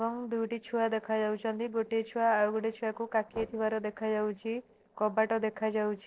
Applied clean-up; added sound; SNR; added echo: neural separator model SepFormer DNS4.